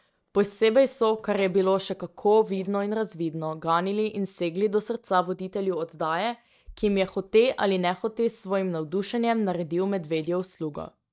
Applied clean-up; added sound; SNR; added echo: neural mask model DeepFilterNet 3.